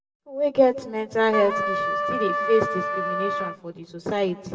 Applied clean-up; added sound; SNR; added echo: none; Trumpet; 2 dB; reverberation time 1.2 s.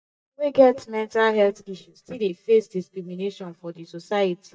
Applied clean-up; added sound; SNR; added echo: neural mask model DeepFilterNet 3.